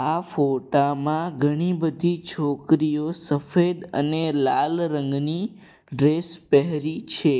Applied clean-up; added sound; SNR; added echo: none; none; none; none.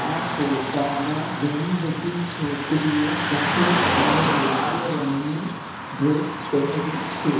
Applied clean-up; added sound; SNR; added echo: none; Car passing by / Traffic noise, roadway noise; 2 dB; reverberation time 1.0 s.